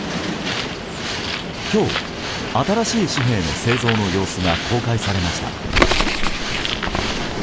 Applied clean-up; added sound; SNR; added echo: none; Bird; 3 dB; none.